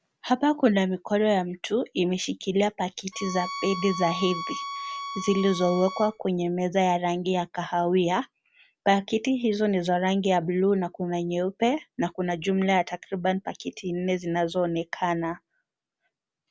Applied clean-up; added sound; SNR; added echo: none; Bowed string instrument; 9 dB; none.